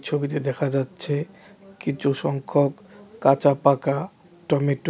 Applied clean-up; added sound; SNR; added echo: none; none; none; none.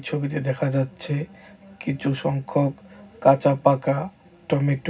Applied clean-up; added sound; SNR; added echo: none; none; none; reverberation time 0.4 s.